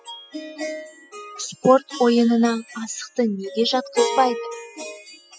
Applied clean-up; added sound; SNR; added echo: classical method spectral subtraction.